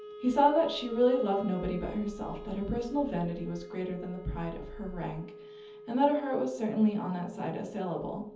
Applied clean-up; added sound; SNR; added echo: none; Wind instrument, woodwind instrument; 16 dB; reverberation time 0.7 s.